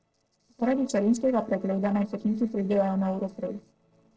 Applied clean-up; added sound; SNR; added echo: neural separator model SepFormer DNS4.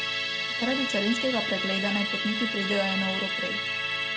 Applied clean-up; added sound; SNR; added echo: none; Musical instrument; -1 dB; none.